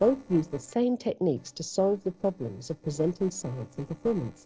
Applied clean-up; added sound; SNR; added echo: neural separator model SepFormer DNS4.